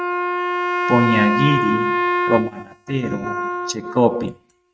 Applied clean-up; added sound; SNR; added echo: neural mask model RNNoise.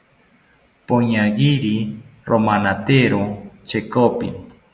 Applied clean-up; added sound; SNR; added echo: none; none; none; none.